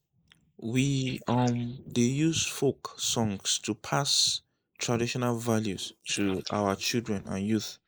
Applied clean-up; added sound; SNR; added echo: neural mask model Resemble Enhance denoiser.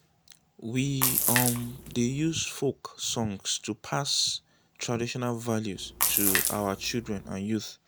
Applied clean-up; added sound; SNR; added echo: none; Splash, splatter; -1 dB; none.